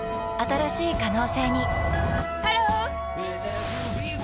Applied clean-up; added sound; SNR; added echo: none; Wind instrument, woodwind instrument; 6 dB; none.